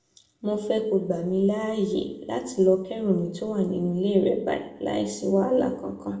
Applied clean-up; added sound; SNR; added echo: none; none; none; reverberation time 0.7 s.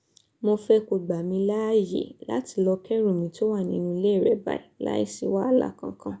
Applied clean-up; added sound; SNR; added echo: none; none; none; none.